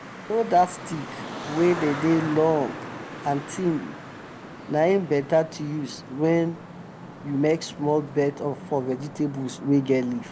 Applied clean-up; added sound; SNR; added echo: none; Traffic noise, roadway noise; 12 dB; none.